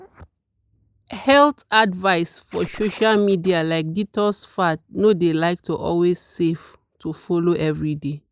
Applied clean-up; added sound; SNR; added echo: neural mask model Resemble Enhance denoiser.